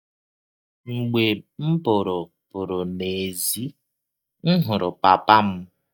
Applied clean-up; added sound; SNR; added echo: neural mask model DeepFilterNet 3.